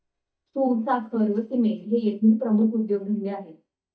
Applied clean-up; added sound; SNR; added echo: neural mask model DeepFilterNet 3.